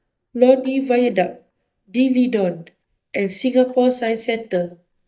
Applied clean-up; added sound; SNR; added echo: neural mask model DeepFilterNet 3.